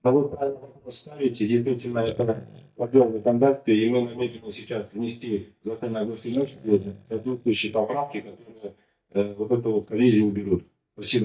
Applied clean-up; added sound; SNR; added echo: neural mask model DeepFilterNet 3.